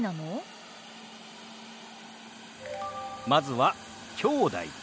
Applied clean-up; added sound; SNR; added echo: none; Hiss; 14 dB; none.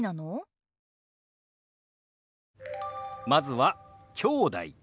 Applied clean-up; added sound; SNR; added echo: none; none; none; none.